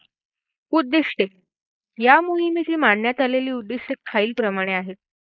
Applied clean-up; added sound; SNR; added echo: neural mask model Resemble Enhance denoiser.